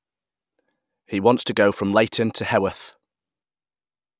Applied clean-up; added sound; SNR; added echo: none; none; none; none.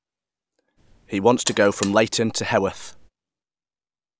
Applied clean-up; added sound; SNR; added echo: none; Alarm; 11 dB; none.